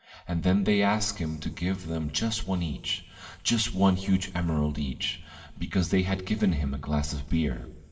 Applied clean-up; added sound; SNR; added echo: none; none; none; reverberation time 2.3 s.